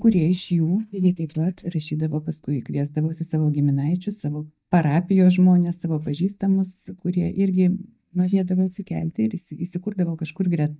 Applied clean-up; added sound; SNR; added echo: neural mask model DeepFilterNet 3.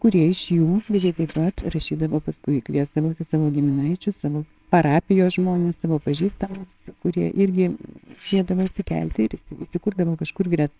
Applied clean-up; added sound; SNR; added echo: neural separator model SepFormer WHAMR!.